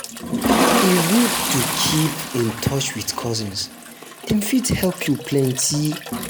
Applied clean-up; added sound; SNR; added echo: none; Toilet flush; 2 dB; none.